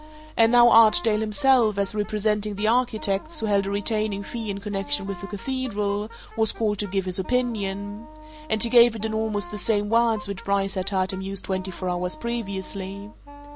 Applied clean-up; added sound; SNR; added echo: none; Wind instrument, woodwind instrument; 19 dB; none.